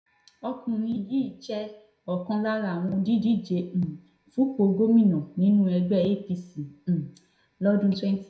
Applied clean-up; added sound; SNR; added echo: none; none; none; reverberation time 0.5 s.